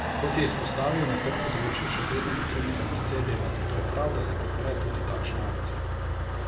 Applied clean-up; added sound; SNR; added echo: none; Motor vehicle (road); -3 dB; reverberation time 0.6 s.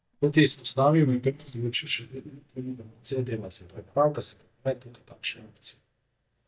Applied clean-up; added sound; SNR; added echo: neural mask model DeepFilterNet 3.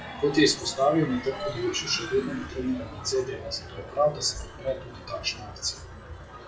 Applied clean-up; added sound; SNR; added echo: classical method WPE with log-MMSE.